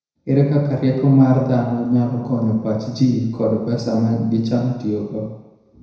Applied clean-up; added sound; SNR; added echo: none; none; none; reverberation time 1.0 s.